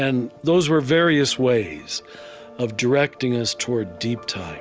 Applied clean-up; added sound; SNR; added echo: none; none; none; none.